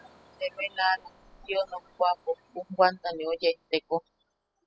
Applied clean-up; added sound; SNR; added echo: classical method spectral subtraction.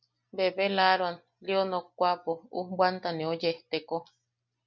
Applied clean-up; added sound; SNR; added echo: none; none; none; none.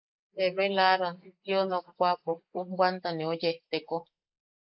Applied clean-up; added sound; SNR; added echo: neural mask model Resemble Enhance denoiser.